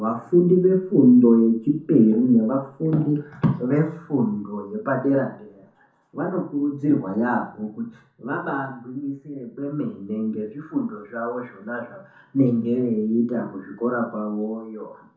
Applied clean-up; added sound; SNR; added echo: none; none; none; reverberation time 0.7 s.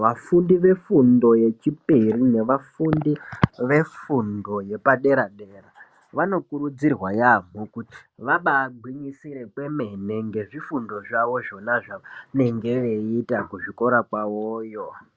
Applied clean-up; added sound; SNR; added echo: none; none; none; none.